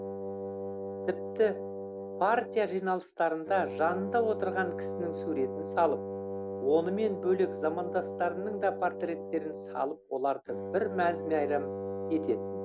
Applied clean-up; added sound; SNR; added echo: none; Wind instrument, woodwind instrument; 6 dB; none.